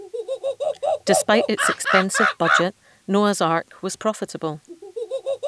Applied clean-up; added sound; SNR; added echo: none; Animal; 1 dB; none.